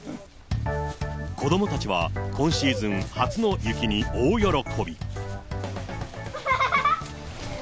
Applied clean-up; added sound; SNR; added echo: none; none; none; none.